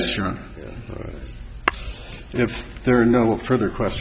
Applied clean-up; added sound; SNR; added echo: none; Tap / Hammer; 11 dB; none.